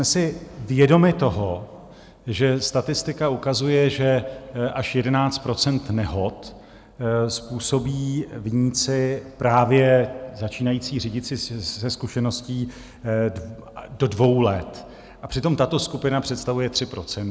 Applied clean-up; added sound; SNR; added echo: none; none; none; none.